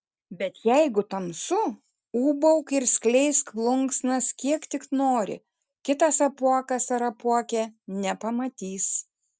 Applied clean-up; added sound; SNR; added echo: none; none; none; none.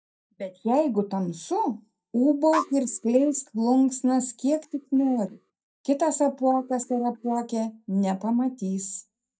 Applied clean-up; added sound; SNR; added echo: neural mask model DeepFilterNet 3.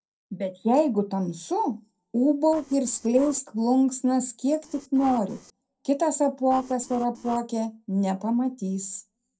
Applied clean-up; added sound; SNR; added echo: neural separator model SepFormer DNS4.